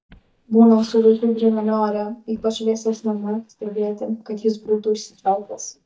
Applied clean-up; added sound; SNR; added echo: neural mask model DeepFilterNet 3.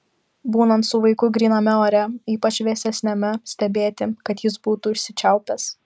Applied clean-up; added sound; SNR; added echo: none; none; none; none.